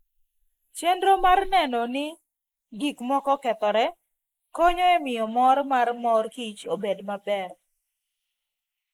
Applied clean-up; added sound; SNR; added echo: neural mask model Resemble Enhance denoiser.